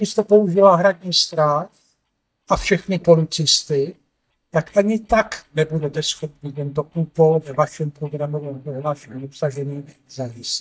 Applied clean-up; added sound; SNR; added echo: neural mask model DeepFilterNet 3.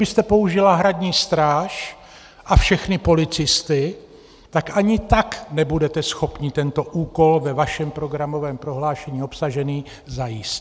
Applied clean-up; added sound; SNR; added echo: none; none; none; none.